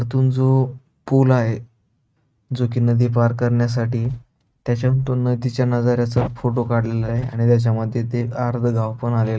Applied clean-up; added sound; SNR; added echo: neural mask model RNNoise.